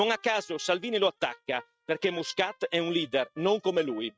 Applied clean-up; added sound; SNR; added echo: neural mask model RNNoise.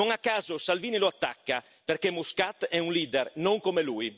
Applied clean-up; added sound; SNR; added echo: none; none; none; none.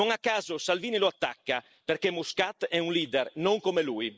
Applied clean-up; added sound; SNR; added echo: neural mask model Resemble Enhance denoiser.